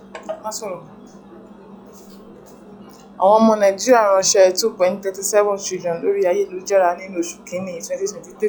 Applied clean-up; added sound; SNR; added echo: classical method log-MMSE.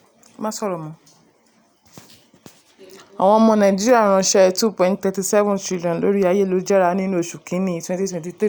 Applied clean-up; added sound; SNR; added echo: none; none; none; none.